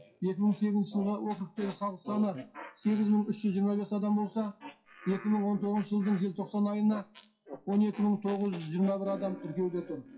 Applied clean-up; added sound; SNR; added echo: classical method WPE with log-MMSE.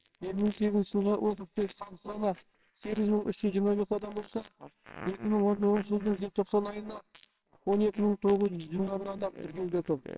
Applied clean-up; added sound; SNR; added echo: neural separator model SepFormer WHAMR!.